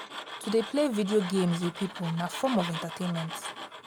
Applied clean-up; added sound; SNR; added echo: none; Tools; 10 dB; none.